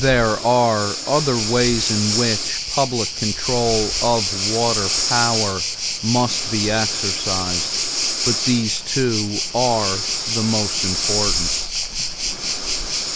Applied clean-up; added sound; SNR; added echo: none; Breathing + Waves, surf; 1 dB; none.